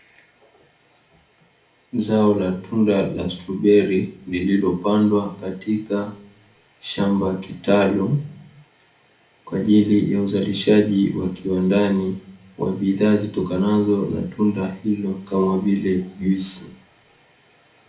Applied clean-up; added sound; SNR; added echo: none; none; none; reverberation time 0.3 s.